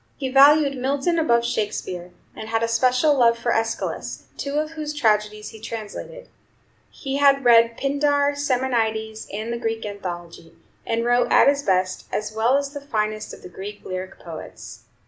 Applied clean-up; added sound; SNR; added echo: none; none; none; none.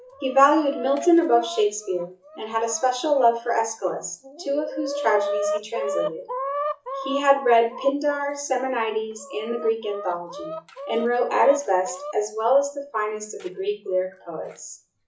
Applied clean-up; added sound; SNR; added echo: classical method WPE with log-MMSE.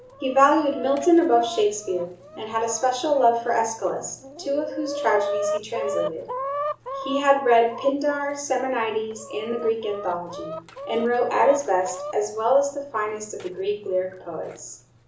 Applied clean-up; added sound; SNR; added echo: none; Chicken, rooster; 10 dB; reverberation time 0.8 s.